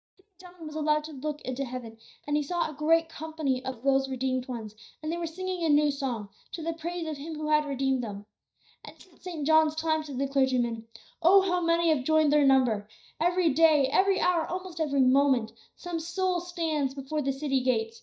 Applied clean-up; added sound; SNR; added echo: neural mask model DeepFilterNet 3.